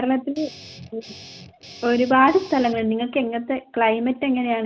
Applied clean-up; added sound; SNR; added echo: none; Guitar; 20 dB; none.